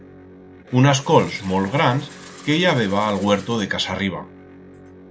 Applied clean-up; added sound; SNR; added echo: none; Electric guitar + Fill (with liquid); 20 dB; none.